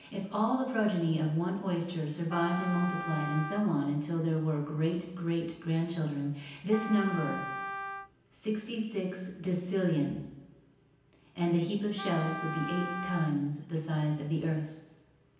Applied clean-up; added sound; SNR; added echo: none; Wind instrument, woodwind instrument; 9 dB; reverberation time 0.9 s.